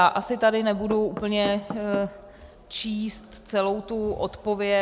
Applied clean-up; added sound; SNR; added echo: none; Knock / Wood; 15 dB; none.